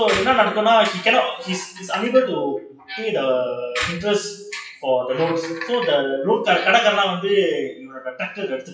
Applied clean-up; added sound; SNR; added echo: classical method WPE with log-MMSE.